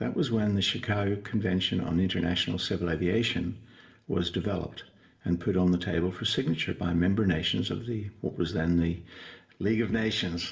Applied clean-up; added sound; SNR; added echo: none; none; none; reverberation time 0.5 s.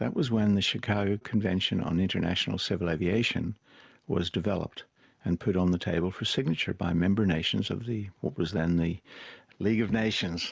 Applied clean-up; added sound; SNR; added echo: none; none; none; none.